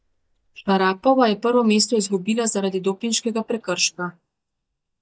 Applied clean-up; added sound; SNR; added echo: neural mask model DeepFilterNet 3.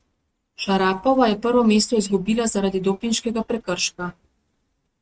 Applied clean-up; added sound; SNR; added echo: neural mask model RNNoise.